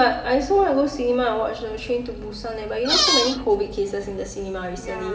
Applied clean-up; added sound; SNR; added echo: none; Squeak; -2 dB; reverberation time 2.5 s.